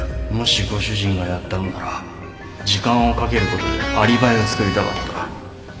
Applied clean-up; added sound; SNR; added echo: none; Electric guitar; 5 dB; reverberation time 1.9 s.